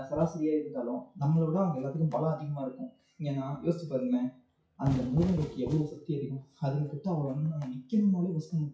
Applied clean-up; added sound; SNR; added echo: classical method WPE with log-MMSE.